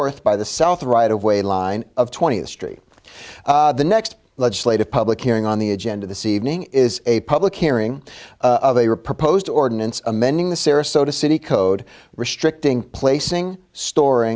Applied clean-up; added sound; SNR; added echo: none; none; none; none.